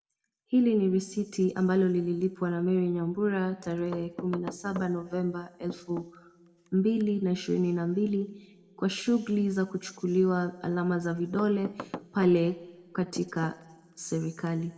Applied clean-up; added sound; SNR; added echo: none; Knock / Wood; 17 dB; reverberation time 1.2 s.